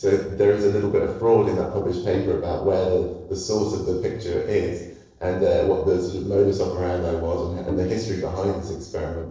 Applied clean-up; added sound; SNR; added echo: neural separator model SepFormer DNS4.